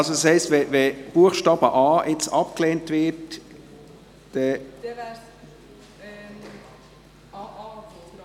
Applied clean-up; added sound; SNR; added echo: none; none; none; none.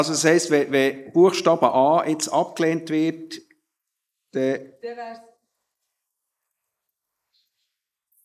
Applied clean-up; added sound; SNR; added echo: neural mask model Resemble Enhance denoiser.